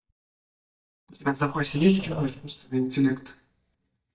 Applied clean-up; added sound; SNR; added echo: neural mask model DeepFilterNet 3.